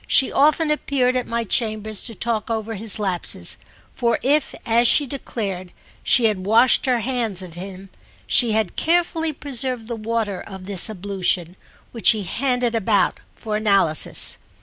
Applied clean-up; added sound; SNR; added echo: none; none; none; none.